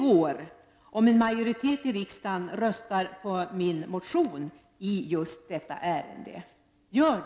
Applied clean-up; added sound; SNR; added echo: none; none; none; none.